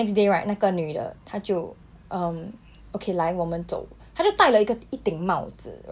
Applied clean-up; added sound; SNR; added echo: none; none; none; none.